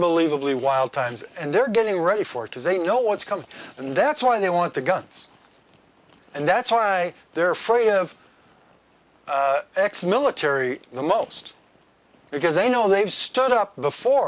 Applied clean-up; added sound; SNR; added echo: none; none; none; none.